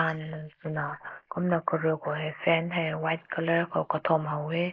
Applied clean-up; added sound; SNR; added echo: neural mask model Resemble Enhance denoiser.